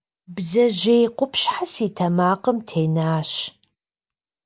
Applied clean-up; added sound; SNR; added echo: none; none; none; none.